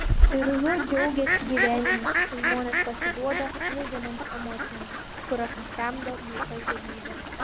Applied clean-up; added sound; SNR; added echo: none; Fowl; -3 dB; none.